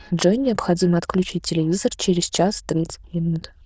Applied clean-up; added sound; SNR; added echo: neural diffusion model UNIVERSE++.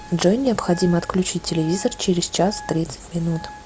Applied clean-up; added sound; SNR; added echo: none; Wind instrument, woodwind instrument; 20 dB; none.